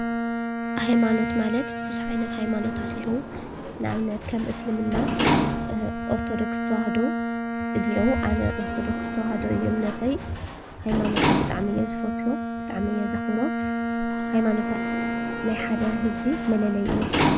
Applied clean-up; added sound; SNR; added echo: none; Sliding door + Bowed string instrument; 0 dB; none.